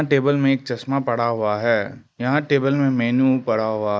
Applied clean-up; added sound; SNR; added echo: neural mask model Resemble Enhance denoiser.